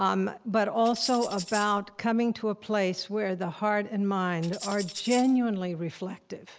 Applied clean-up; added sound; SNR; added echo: none; Tambourine; 14 dB; none.